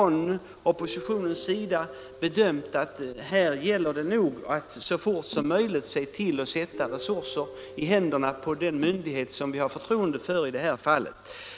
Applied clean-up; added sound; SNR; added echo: none; Guitar; 19 dB; none.